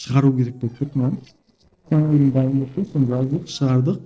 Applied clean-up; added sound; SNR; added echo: neural separator model SepFormer DNS4.